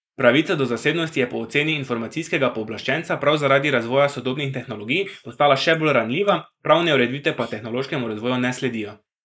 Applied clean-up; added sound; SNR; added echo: neural mask model Resemble Enhance denoiser.